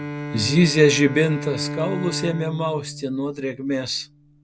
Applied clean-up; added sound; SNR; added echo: none; Bowed string instrument; 10 dB; none.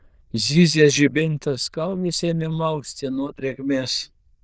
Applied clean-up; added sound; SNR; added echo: neural diffusion model UNIVERSE++.